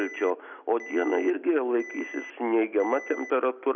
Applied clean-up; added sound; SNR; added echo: none; Alarm; 17 dB; none.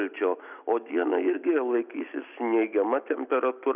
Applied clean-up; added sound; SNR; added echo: none; none; none; none.